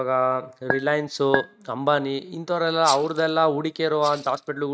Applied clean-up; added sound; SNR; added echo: neural mask model RNNoise.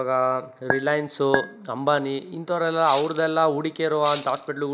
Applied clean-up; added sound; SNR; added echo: none; Chink, clink + Rattle (instrument); 4 dB; none.